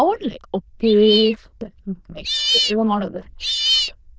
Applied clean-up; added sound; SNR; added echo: neural diffusion model UNIVERSE++.